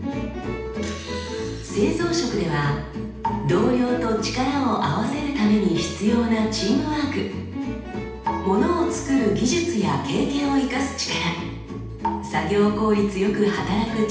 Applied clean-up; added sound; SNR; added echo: none; none; none; reverberation time 0.8 s.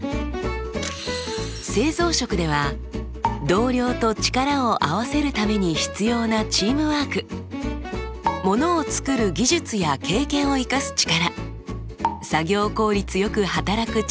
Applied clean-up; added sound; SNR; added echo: none; none; none; none.